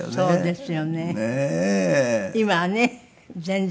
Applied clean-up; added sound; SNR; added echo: none; none; none; none.